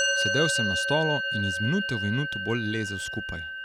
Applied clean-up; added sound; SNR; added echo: none; Musical instrument; 0 dB; none.